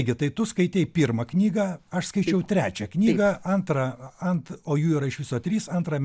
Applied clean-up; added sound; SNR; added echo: none; none; none; none.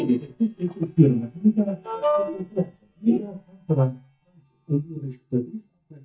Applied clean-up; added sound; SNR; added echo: neural mask model DeepFilterNet 3.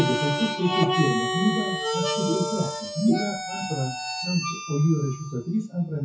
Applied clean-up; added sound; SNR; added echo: classical method WPE with log-MMSE.